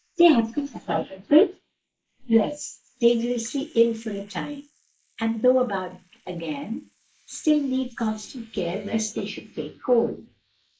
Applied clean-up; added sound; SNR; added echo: neural mask model Resemble Enhance denoiser.